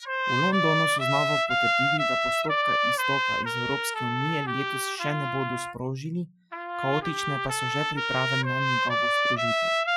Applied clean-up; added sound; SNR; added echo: classical method Wiener filter.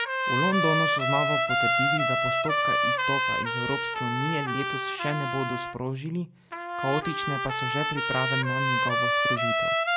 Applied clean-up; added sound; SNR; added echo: none; Trumpet; -4 dB; none.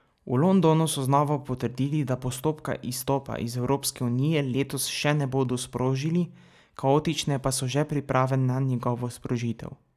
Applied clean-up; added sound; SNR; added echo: none; none; none; none.